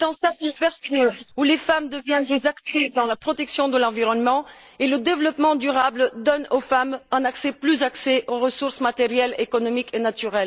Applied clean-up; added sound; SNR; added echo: neural mask model Resemble Enhance denoiser.